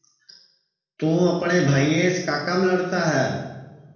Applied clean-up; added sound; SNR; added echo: none; none; none; reverberation time 1.0 s.